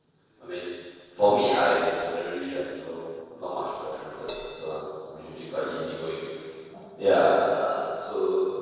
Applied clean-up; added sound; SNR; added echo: neural separator model SepFormer DNS4.